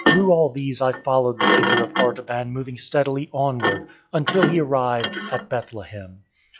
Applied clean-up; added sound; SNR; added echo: classical method log-MMSE.